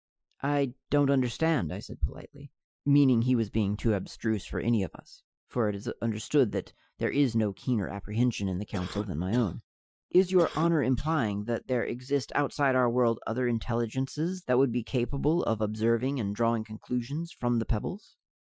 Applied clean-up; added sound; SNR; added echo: classical method Wiener filter.